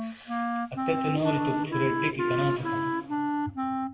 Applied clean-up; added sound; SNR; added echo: none; Wind instrument, woodwind instrument; -3 dB; reverberation time 2.3 s.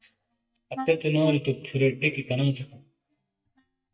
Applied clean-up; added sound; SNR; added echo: neural mask model DeepFilterNet 3.